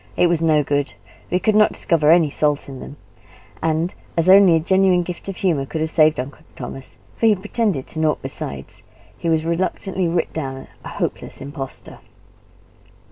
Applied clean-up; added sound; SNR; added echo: none; none; none; none.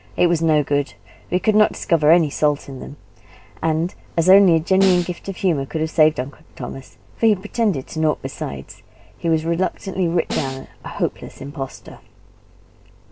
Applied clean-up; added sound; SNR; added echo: none; Snare drum; 11 dB; none.